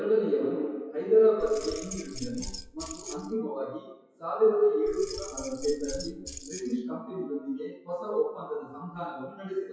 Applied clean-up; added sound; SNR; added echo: classical method WPE with log-MMSE.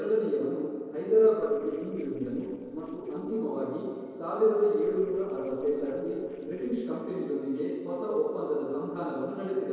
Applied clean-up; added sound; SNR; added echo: neural separator model SepFormer DNS4.